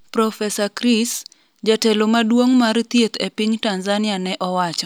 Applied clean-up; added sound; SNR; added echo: none; none; none; none.